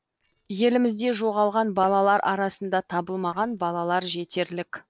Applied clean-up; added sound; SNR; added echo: neural separator model SepFormer DNS4.